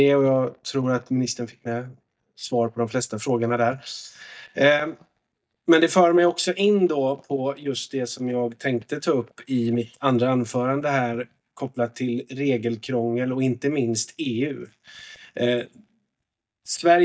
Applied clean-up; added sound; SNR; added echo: neural mask model DeepFilterNet 3.